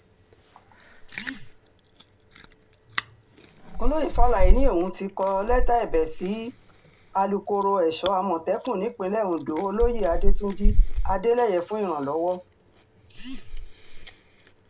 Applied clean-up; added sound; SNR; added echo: none; Chewing, mastication; -3 dB; reverberation time 0.2 s.